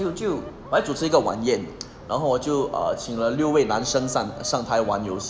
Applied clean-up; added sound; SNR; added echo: none; Chicken, rooster; 18 dB; none.